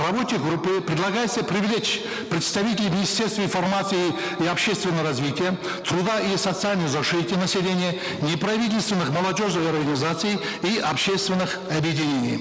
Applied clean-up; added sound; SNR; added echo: none; none; none; none.